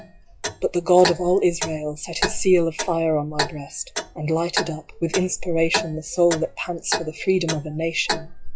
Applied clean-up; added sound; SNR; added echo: classical method log-MMSE.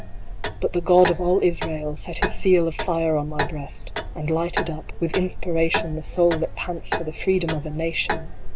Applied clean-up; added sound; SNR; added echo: none; Clock; 4 dB; none.